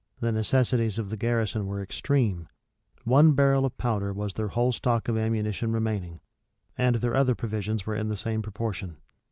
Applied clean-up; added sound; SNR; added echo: none; none; none; none.